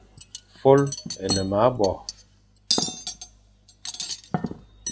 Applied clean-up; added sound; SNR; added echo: none; Cutlery, silverware; 7 dB; none.